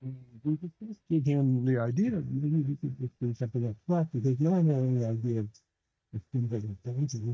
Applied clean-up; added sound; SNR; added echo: neural mask model DeepFilterNet 3.